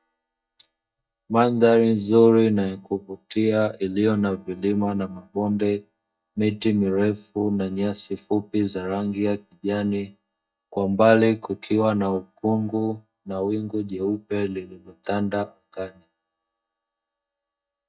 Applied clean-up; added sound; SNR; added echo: neural mask model DeepFilterNet 3.